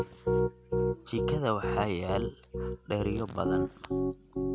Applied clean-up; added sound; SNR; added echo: none; Piano; -2 dB; none.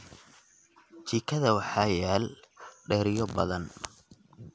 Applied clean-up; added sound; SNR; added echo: none; none; none; none.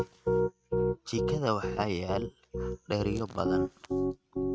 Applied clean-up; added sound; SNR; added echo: neural mask model RNNoise.